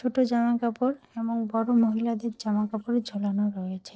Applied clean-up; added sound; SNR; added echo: neural separator model SepFormer DNS4.